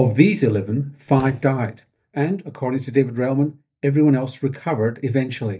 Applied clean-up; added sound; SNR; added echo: neural mask model DeepFilterNet 3.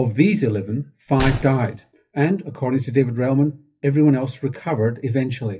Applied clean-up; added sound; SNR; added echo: classical method WPE with log-MMSE.